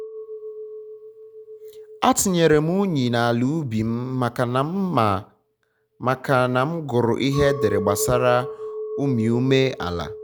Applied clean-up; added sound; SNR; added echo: none; Chink, clink; 12 dB; none.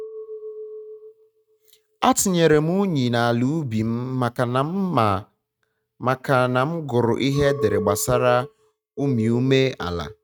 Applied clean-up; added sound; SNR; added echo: neural mask model RNNoise.